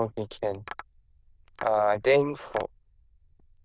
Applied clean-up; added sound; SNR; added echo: neural diffusion model UNIVERSE++.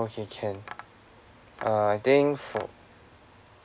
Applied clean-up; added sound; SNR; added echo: none; Tap; 19 dB; none.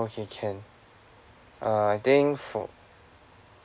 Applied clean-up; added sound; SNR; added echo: none; none; none; none.